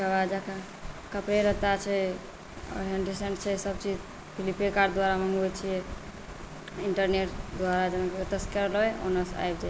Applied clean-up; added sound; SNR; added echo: none; none; none; none.